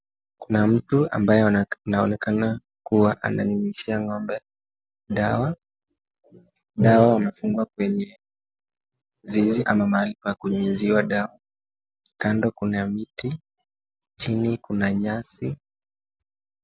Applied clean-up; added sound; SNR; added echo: none; none; none; none.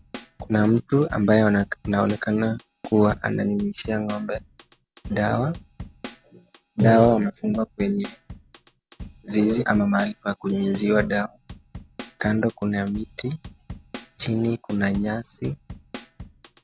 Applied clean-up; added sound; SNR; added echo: none; Drum kit; 18 dB; none.